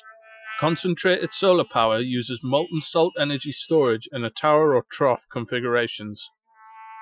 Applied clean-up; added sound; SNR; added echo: classical method Wiener filter.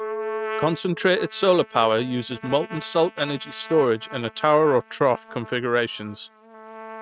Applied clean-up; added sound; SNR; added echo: neural mask model RNNoise.